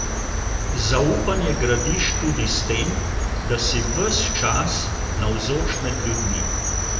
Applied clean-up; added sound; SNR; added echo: none; Cricket; -1 dB; reverberation time 1.0 s.